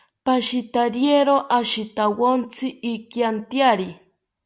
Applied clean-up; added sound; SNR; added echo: none; none; none; none.